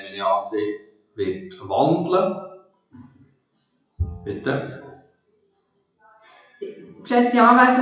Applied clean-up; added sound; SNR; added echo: classical method WPE with log-MMSE.